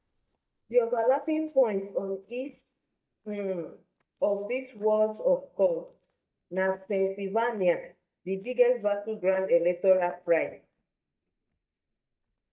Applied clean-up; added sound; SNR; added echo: neural mask model DeepFilterNet 3.